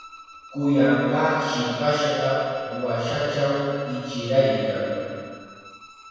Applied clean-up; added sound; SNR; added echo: none; Bowed string instrument; 19 dB; reverberation time 2.2 s.